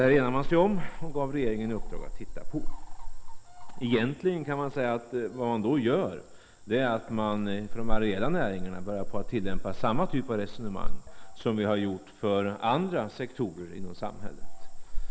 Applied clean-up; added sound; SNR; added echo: none; Cricket / Frog; 0 dB; none.